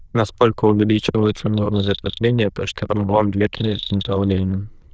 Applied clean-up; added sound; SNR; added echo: neural diffusion model UNIVERSE++.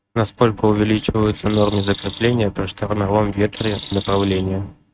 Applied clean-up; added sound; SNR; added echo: neural mask model RNNoise.